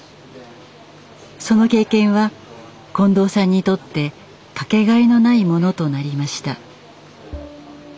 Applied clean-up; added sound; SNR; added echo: none; none; none; none.